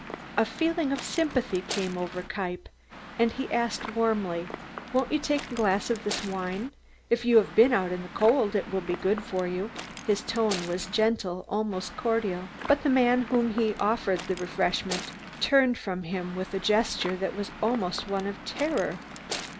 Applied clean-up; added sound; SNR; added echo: none; Waves, surf / Wind; 13 dB; none.